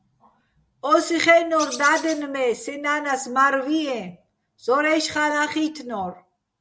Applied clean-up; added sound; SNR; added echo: none; Bird; 12 dB; none.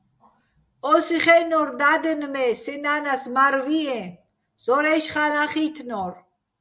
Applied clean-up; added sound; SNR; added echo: none; none; none; none.